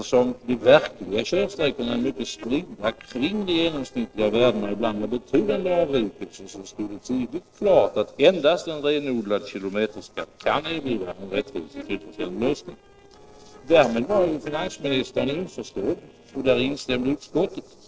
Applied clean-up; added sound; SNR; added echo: neural separator model SepFormer DNS4.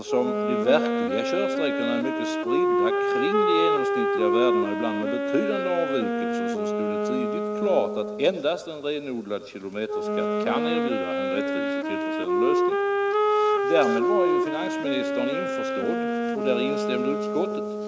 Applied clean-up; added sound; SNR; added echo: none; Wind instrument, woodwind instrument; -4 dB; none.